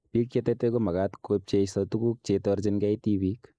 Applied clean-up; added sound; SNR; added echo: neural mask model Resemble Enhance denoiser.